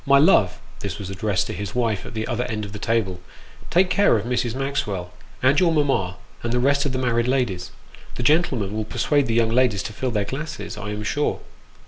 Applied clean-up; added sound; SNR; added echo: none; none; none; none.